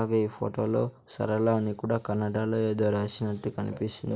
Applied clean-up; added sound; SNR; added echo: none; none; none; none.